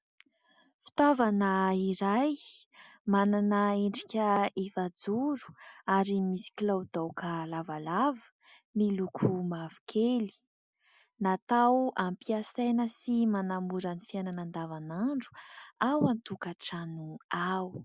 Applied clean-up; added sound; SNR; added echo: none; none; none; none.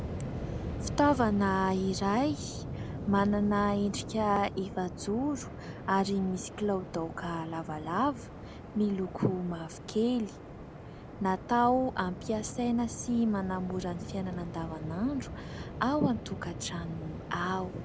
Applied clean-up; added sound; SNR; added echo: none; Waves, surf; 9 dB; none.